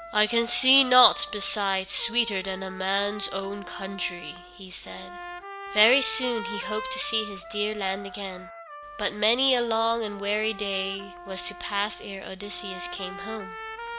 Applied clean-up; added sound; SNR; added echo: none; Trumpet; 12 dB; none.